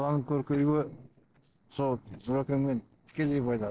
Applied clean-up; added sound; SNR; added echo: neural separator model SepFormer DNS4.